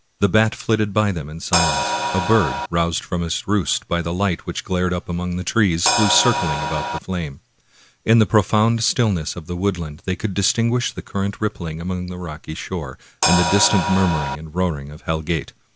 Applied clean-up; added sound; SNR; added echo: none; Crash cymbal; 1 dB; none.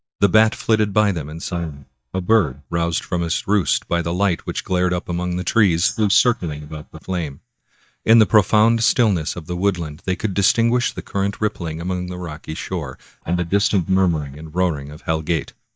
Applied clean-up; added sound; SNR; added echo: neural mask model DeepFilterNet 3.